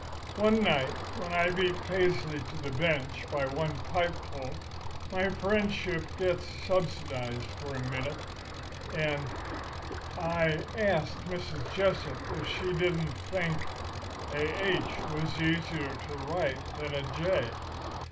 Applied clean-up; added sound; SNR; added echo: none; Ocean + Engine; 5 dB; none.